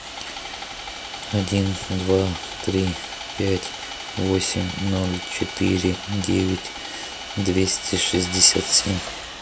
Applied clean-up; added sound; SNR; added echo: none; Sawing; 9 dB; none.